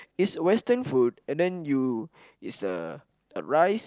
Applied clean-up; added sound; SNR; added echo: neural separator model SepFormer DNS4.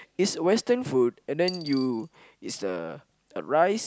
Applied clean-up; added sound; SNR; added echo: none; Coin (dropping); 18 dB; none.